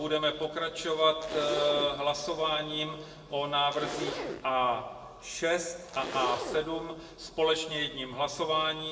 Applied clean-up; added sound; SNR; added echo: none; Zipper (clothing); 10 dB; reverberation time 1.3 s.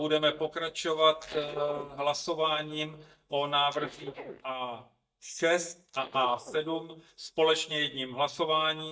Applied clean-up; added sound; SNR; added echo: neural mask model DeepFilterNet 3.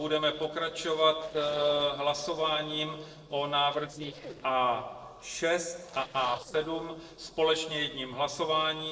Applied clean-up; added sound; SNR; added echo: neural separator model SepFormer DNS4.